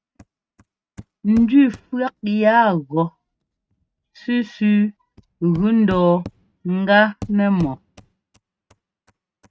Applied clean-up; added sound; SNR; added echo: neural mask model RNNoise.